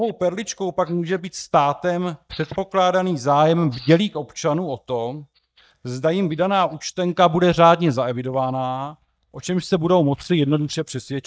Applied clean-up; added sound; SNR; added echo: neural mask model DeepFilterNet 3.